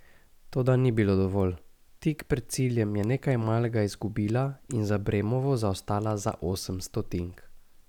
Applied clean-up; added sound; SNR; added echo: none; none; none; none.